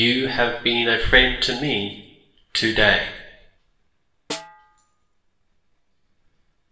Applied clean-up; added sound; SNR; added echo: none; Snare drum; 15 dB; reverberation time 0.8 s.